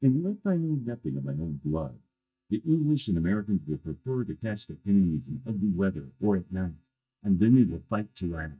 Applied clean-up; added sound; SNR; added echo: neural mask model DeepFilterNet 3.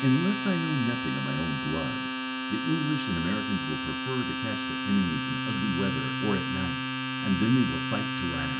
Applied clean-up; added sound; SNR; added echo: none; Domestic sounds, home sounds; 1 dB; reverberation time 0.3 s.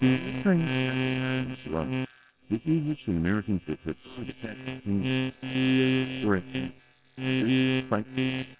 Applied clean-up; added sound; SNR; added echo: neural separator model SepFormer WHAMR!.